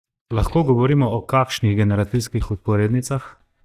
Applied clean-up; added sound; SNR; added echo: neural mask model DeepFilterNet 3.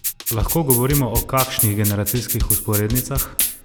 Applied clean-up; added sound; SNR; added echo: none; Drum kit + Rattle (instrument); 2 dB; none.